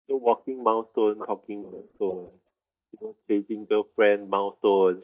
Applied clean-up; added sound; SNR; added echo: neural mask model DeepFilterNet 3.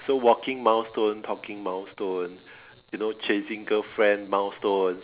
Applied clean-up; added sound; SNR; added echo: none; none; none; none.